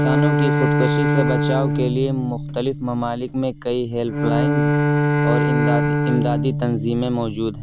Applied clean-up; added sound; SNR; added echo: none; Bowed string instrument; -3 dB; none.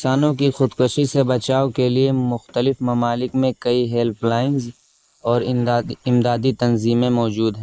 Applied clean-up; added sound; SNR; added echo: neural mask model Resemble Enhance denoiser.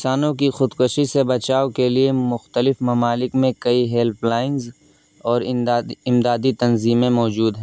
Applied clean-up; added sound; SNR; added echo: none; none; none; none.